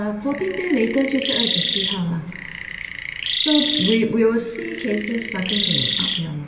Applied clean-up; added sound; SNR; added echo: none; Chirp, tweet; 2 dB; reverberation time 2.3 s.